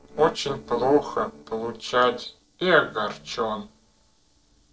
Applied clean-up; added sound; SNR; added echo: neural separator model SepFormer DNS4.